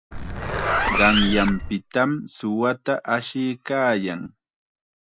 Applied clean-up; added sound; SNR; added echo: none; Zipper (clothing); 1 dB; none.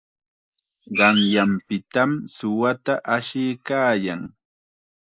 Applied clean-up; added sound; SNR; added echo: neural mask model Resemble Enhance denoiser.